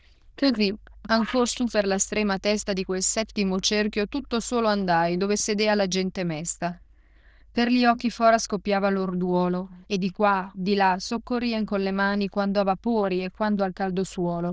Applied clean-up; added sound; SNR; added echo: neural diffusion model UNIVERSE++.